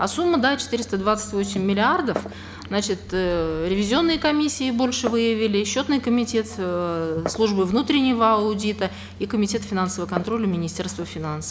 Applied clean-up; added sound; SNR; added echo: none; Glass; 18 dB; none.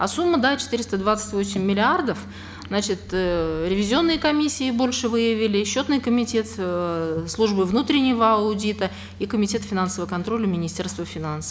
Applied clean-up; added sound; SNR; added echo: none; none; none; none.